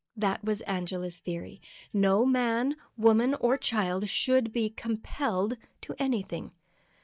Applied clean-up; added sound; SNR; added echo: neural mask model DeepFilterNet 3.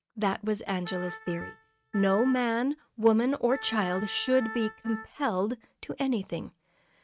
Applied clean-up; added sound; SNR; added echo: neural mask model RNNoise.